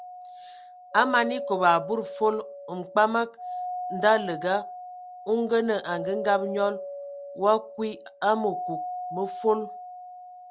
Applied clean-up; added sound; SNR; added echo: none; Doorbell; 9 dB; none.